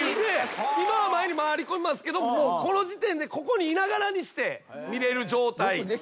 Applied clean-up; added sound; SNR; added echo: none; none; none; none.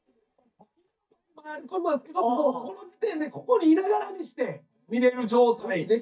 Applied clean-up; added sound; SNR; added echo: neural mask model DeepFilterNet 3.